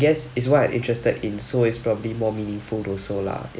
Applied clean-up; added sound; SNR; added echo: none; none; none; none.